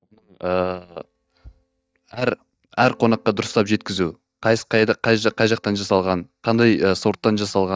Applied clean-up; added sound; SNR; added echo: neural mask model DeepFilterNet 3.